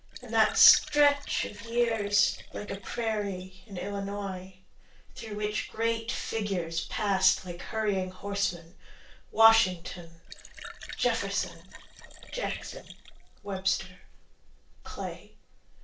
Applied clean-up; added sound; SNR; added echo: neural separator model SepFormer DNS4.